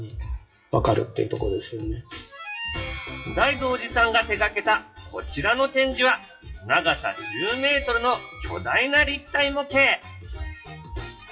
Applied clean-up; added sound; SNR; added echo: classical method WPE with log-MMSE.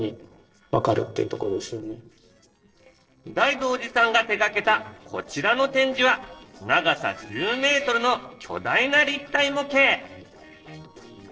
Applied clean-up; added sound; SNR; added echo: neural separator model SepFormer DNS4.